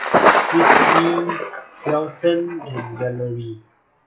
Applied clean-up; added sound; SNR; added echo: classical method log-MMSE.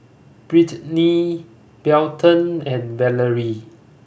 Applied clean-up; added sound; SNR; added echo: none; none; none; none.